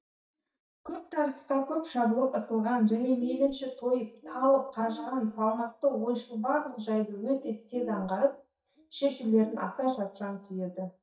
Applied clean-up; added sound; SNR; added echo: neural mask model DeepFilterNet 3.